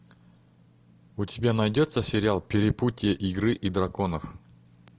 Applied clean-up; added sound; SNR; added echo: none; none; none; none.